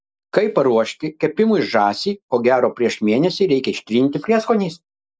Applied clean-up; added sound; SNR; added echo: none; none; none; none.